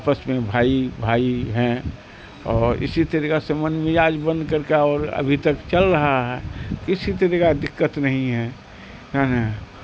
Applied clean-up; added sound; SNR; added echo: none; none; none; none.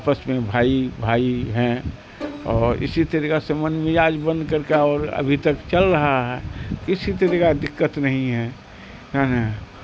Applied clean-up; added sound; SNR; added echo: none; Bowed string instrument; 19 dB; none.